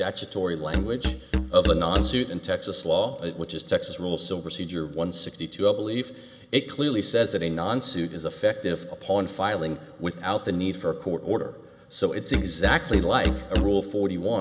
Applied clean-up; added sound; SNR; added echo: none; Musical instrument; 2 dB; none.